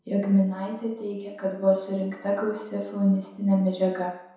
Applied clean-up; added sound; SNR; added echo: none; none; none; reverberation time 0.7 s.